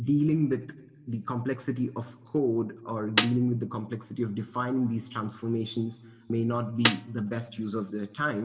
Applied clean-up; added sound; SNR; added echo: none; Snare drum; 0 dB; reverberation time 2.1 s.